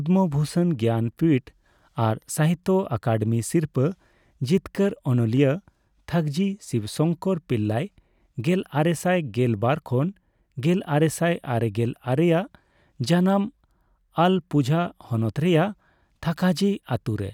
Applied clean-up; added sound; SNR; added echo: none; none; none; none.